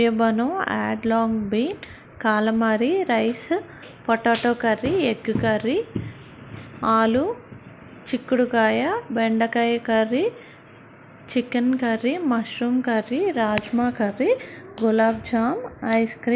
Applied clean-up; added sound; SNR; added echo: none; none; none; none.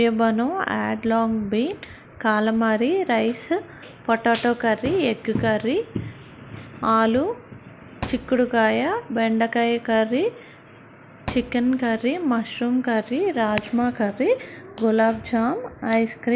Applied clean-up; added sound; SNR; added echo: none; Thump, thud; 16 dB; none.